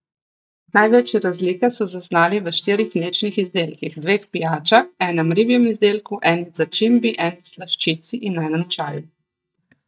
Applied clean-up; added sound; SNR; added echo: neural mask model DeepFilterNet 3.